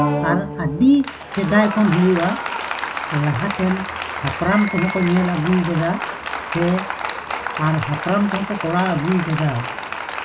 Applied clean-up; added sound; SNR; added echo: none; Applause; 6 dB; reverberation time 0.2 s.